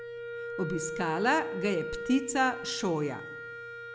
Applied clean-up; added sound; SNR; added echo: none; Wind instrument, woodwind instrument; 7 dB; none.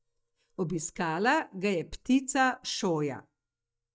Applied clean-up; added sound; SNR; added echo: neural mask model DeepFilterNet 3.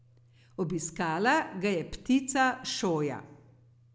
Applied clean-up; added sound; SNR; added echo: none; none; none; none.